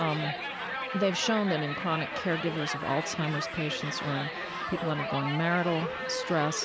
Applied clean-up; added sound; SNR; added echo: none; Crowd; 4 dB; none.